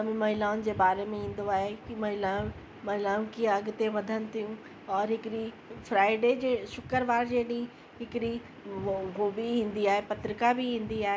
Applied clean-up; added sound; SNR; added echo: none; none; none; none.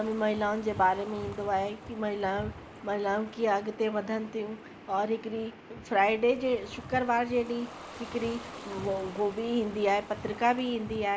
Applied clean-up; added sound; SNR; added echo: none; Ocean; 19 dB; none.